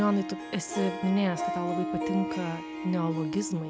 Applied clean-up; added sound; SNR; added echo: none; Harp; 4 dB; none.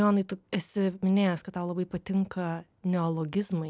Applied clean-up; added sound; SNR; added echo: none; none; none; none.